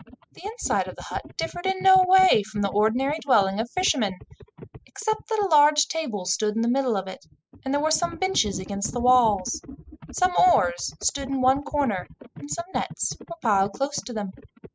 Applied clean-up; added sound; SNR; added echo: classical method spectral subtraction.